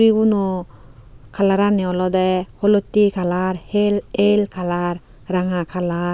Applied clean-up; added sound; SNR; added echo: none; none; none; none.